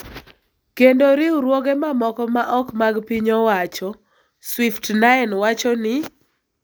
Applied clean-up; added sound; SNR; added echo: none; none; none; none.